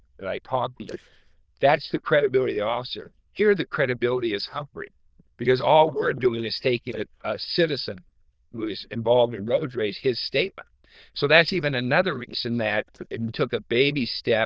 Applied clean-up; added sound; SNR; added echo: neural diffusion model UNIVERSE++.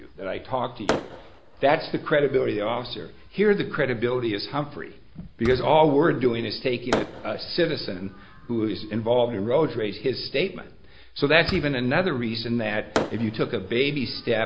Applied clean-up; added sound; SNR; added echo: none; Fireworks; 13 dB; none.